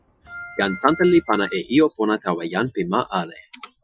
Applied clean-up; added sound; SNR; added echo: classical method Wiener filter.